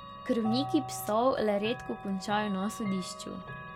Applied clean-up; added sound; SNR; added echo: none; Chime / Clock; 10 dB; none.